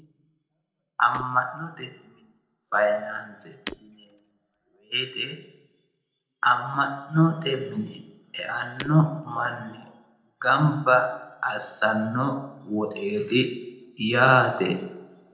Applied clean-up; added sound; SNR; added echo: neural separator model SepFormer DNS4.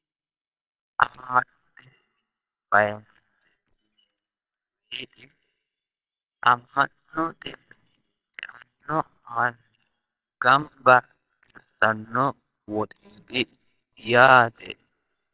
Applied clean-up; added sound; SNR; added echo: neural separator model SepFormer WHAMR!.